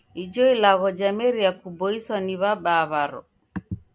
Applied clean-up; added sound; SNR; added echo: none; none; none; none.